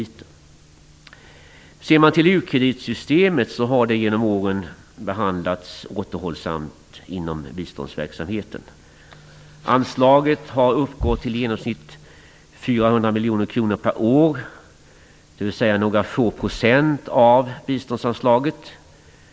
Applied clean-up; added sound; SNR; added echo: none; none; none; none.